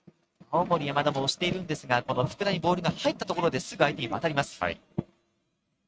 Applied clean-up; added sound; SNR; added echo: neural mask model RNNoise.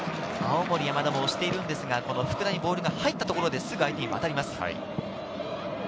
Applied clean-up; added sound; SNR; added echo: none; none; none; none.